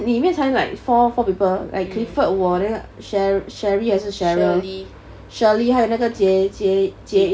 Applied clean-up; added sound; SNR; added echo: none; none; none; none.